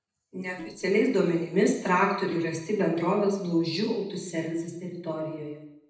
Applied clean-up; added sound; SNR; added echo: neural separator model SepFormer DNS4.